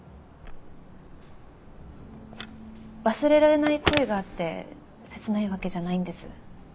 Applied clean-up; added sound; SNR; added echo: none; Telephone; 9 dB; none.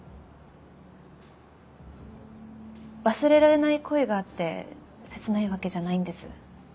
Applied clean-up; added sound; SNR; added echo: none; none; none; none.